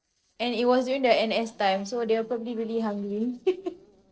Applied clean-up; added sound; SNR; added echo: neural separator model SepFormer DNS4.